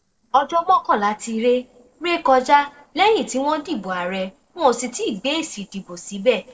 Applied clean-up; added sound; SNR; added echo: neural separator model SepFormer DNS4.